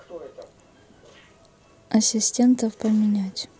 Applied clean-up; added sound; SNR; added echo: none; none; none; none.